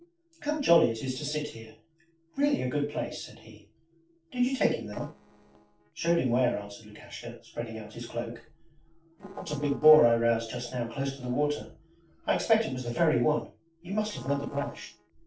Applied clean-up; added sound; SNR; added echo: neural separator model SepFormer DNS4.